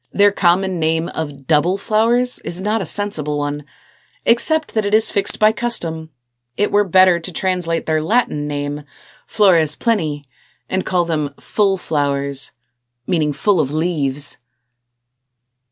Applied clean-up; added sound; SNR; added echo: none; none; none; none.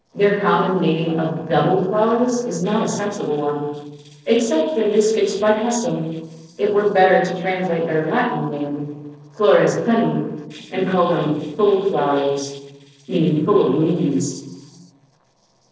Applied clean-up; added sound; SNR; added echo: neural separator model SepFormer DNS4.